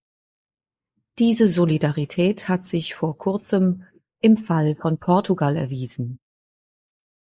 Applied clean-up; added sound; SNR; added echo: neural mask model Resemble Enhance denoiser.